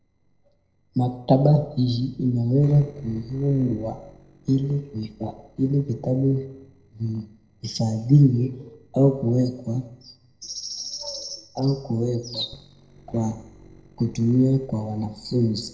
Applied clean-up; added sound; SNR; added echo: neural separator model SepFormer DNS4.